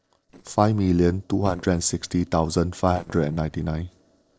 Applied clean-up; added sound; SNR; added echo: neural separator model SepFormer DNS4.